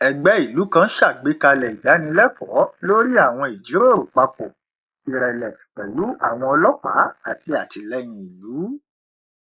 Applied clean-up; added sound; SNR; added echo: neural mask model Resemble Enhance denoiser.